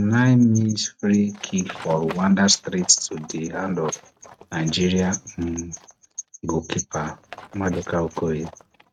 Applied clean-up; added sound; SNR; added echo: neural mask model RNNoise.